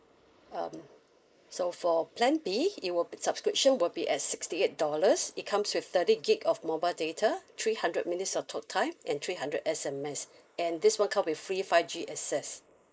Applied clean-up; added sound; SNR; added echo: neural mask model Resemble Enhance denoiser.